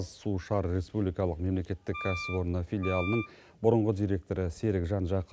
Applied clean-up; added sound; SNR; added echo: none; Wind instrument, woodwind instrument; 10 dB; none.